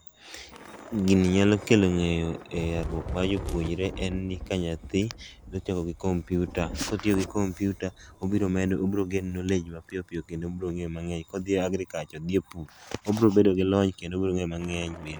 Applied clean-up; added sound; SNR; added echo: none; Thunder / Rain; 15 dB; none.